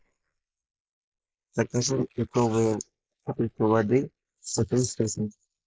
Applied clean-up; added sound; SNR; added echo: neural mask model Resemble Enhance denoiser.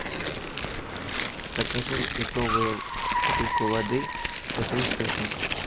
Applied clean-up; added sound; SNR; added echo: none; Car + Tearing; -3 dB; none.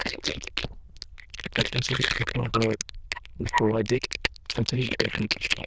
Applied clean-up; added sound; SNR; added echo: neural diffusion model UNIVERSE++.